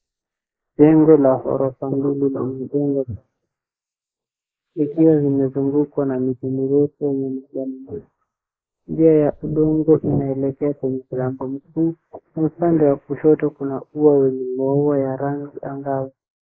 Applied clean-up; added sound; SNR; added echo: neural mask model Resemble Enhance denoiser.